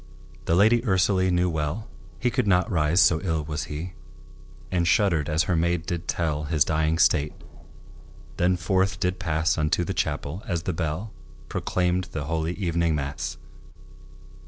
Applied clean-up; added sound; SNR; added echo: none; Subway, metro, underground + Engine; 14 dB; none.